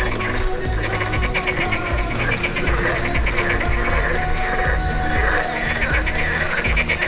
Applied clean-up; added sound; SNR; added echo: none; Bird / Frog; -2 dB; none.